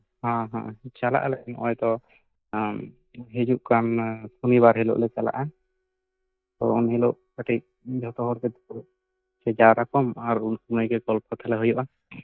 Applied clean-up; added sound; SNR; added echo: neural mask model DeepFilterNet 3.